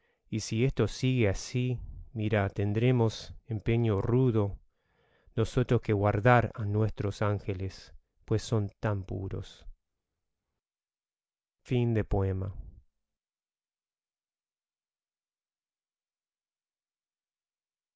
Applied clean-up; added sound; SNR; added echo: none; none; none; none.